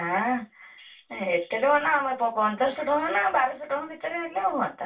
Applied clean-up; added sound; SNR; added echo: none; none; none; reverberation time 0.2 s.